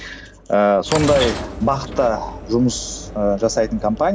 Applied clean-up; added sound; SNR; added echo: none; Sliding door / Train; 10 dB; none.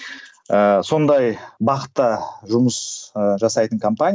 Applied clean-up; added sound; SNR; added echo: none; none; none; none.